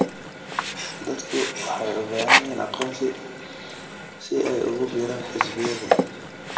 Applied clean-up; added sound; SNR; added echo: none; Sink (filling or washing); -2 dB; reverberation time 1.7 s.